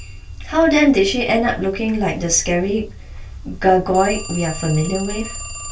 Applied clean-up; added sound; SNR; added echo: none; Telephone; 17 dB; reverberation time 0.2 s.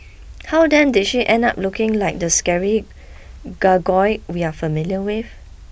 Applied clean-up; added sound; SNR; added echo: none; none; none; none.